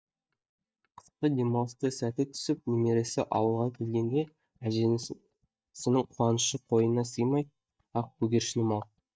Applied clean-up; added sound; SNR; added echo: neural mask model DeepFilterNet 3.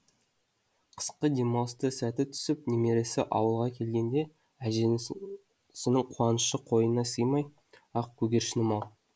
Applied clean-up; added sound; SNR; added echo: none; none; none; none.